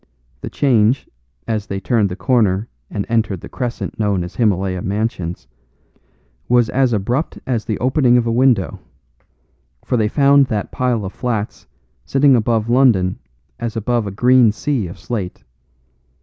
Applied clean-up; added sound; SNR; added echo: none; none; none; none.